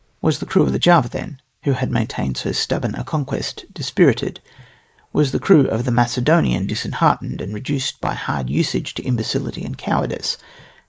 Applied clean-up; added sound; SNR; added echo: neural mask model Resemble Enhance denoiser.